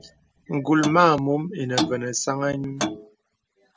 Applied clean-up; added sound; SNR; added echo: none; Clock; 9 dB; none.